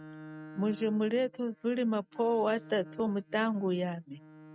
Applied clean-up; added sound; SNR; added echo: neural mask model RNNoise.